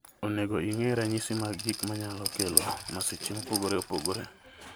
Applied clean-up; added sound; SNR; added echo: none; Rattle; 3 dB; none.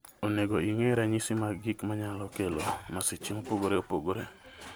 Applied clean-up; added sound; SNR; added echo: none; none; none; none.